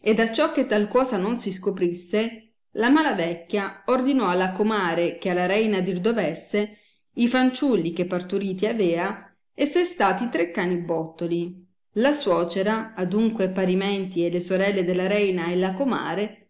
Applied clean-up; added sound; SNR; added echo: none; none; none; none.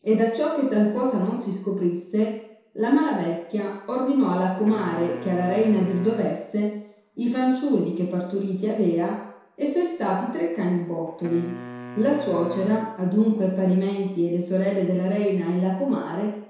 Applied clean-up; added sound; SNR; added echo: none; Wind instrument, woodwind instrument; 16 dB; reverberation time 0.7 s.